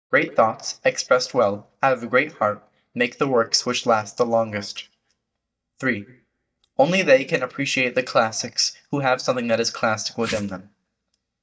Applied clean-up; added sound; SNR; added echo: neural mask model DeepFilterNet 3.